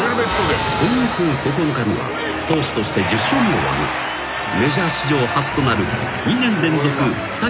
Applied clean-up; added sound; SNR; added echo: none; none; none; none.